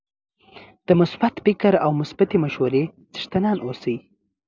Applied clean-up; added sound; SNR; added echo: none; none; none; none.